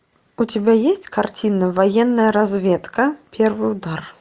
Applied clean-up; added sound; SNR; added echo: none; none; none; none.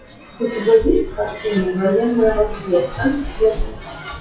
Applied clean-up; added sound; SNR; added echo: classical method WPE with log-MMSE.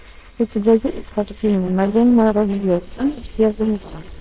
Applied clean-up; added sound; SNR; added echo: neural separator model SepFormer WHAMR!.